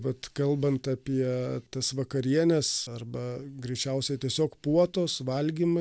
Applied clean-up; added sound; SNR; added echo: none; none; none; none.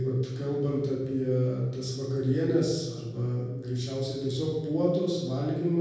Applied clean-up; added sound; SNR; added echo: none; none; none; reverberation time 1.3 s.